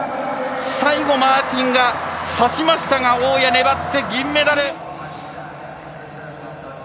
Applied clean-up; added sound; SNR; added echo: none; none; none; none.